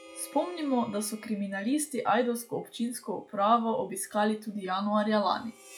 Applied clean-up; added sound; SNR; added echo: classical method log-MMSE.